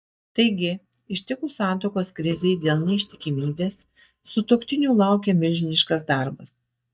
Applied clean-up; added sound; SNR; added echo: neural mask model DeepFilterNet 3.